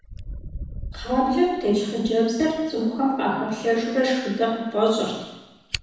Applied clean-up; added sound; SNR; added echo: none; Fire; 15 dB; reverberation time 1.1 s.